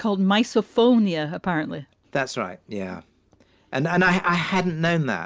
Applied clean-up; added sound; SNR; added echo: none; none; none; none.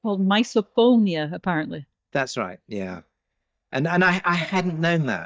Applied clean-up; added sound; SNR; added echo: neural mask model DeepFilterNet 3.